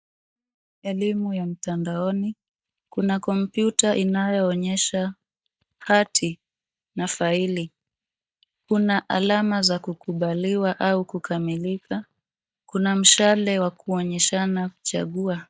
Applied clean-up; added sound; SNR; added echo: neural mask model DeepFilterNet 3.